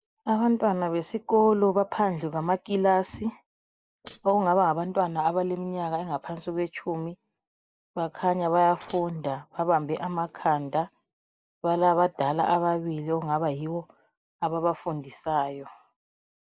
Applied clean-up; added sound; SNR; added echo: neural mask model Resemble Enhance denoiser.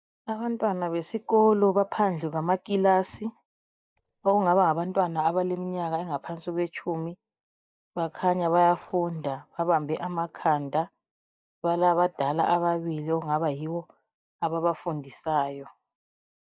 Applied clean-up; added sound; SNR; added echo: neural mask model DeepFilterNet 3.